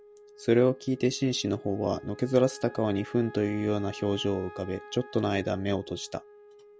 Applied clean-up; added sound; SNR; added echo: none; Wind instrument, woodwind instrument; 19 dB; none.